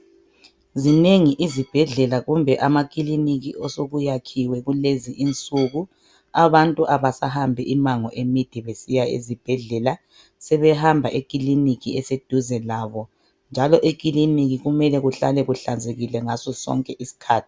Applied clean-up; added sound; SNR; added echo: none; none; none; none.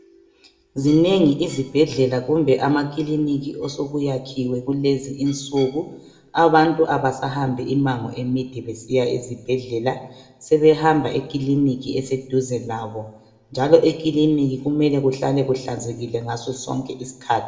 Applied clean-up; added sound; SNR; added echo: none; none; none; reverberation time 0.7 s.